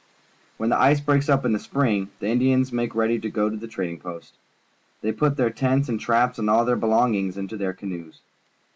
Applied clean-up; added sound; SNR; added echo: none; none; none; none.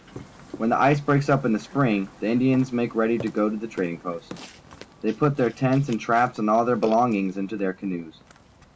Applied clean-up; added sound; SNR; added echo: none; Burping, eructation; 19 dB; none.